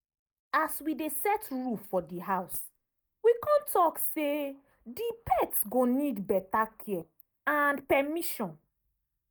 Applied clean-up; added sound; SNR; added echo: neural mask model DeepFilterNet 3.